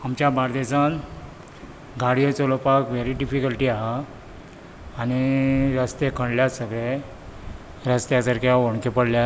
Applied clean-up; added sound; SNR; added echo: none; none; none; none.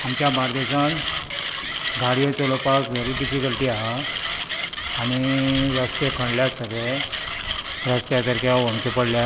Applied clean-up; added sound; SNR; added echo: none; Mechanisms; 4 dB; none.